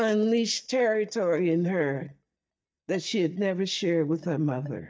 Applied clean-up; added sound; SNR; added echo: neural mask model DeepFilterNet 3.